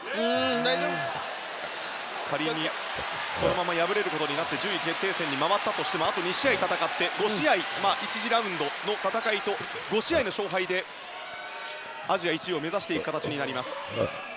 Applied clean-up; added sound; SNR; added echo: none; Burping, eructation; 13 dB; none.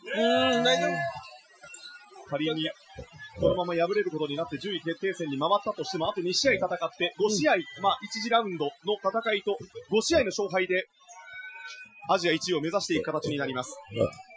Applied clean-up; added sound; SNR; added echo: classical method Wiener filter.